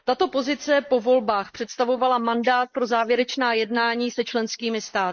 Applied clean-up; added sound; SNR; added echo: neural mask model Resemble Enhance denoiser.